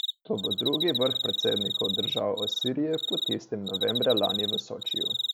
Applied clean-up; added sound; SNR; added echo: none; Cricket; 1 dB; none.